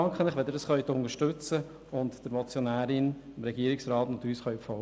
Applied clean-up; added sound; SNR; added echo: none; none; none; none.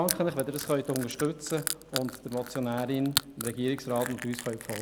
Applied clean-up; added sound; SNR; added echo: none; Crushing; 7 dB; none.